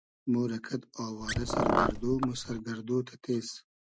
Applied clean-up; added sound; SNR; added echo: none; Car; -3 dB; none.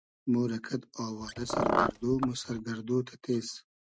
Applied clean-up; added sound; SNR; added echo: neural mask model RNNoise.